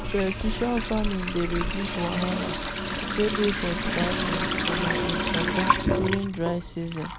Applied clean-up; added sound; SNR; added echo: none; Sink (filling or washing) / Water tap, faucet; -2 dB; none.